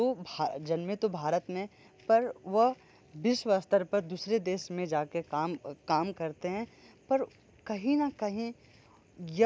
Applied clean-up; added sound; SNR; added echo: none; none; none; none.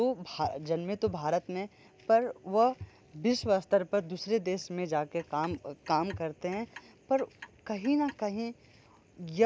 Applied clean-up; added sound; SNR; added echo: none; Walk, footsteps / Bird vocalization, bird call, bird song + Clock; 20 dB; none.